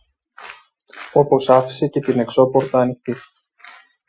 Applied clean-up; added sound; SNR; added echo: classical method Wiener filter.